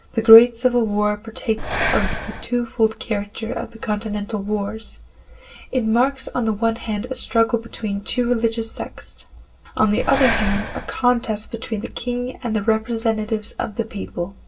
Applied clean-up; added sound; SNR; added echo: none; Breathing; 5 dB; reverberation time 0.2 s.